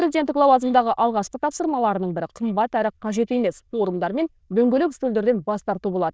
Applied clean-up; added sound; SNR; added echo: neural diffusion model UNIVERSE++.